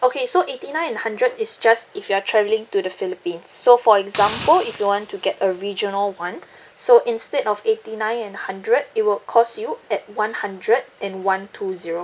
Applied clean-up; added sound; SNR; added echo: none; Hiss; 12 dB; none.